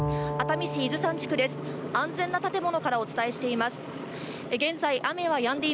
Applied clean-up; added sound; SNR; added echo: none; Bowed string instrument; 8 dB; none.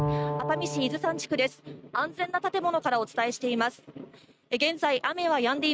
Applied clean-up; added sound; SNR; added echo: neural mask model RNNoise.